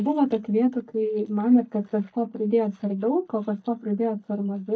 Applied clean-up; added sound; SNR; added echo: neural mask model DeepFilterNet 3.